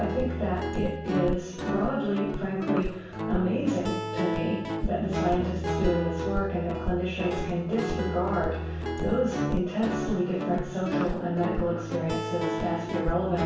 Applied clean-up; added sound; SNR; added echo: none; Guitar; 2 dB; reverberation time 0.7 s.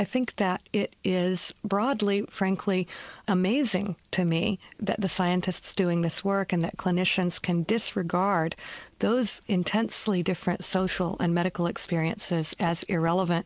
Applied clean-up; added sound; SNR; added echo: none; none; none; none.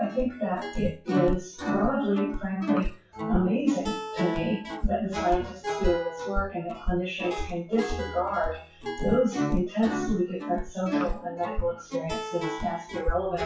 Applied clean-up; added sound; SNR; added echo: classical method WPE with log-MMSE.